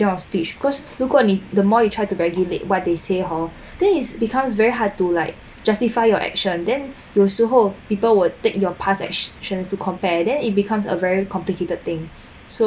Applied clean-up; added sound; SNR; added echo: none; none; none; none.